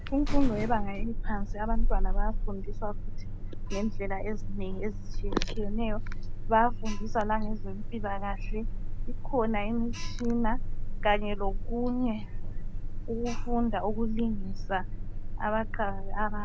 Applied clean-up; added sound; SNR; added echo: none; Alarm; -4 dB; none.